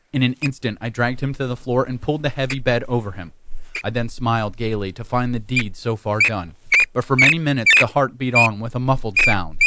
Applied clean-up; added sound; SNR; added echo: neural mask model Resemble Enhance denoiser.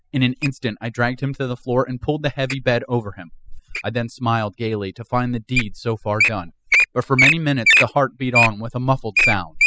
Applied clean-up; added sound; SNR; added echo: classical method spectral subtraction.